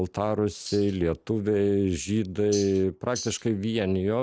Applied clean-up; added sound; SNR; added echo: neural mask model Resemble Enhance denoiser.